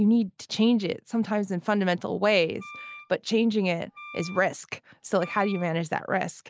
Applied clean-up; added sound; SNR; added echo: none; Wind instrument, woodwind instrument; 18 dB; none.